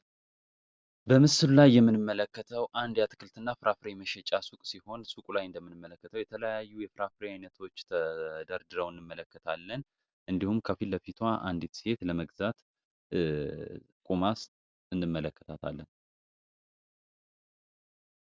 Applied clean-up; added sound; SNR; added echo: none; none; none; none.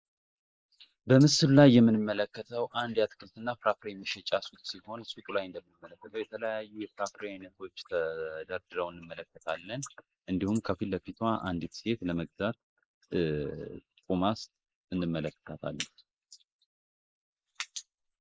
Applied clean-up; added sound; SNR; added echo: neural mask model Resemble Enhance denoiser.